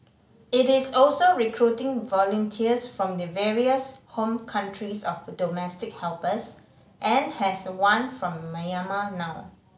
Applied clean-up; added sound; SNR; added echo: none; none; none; none.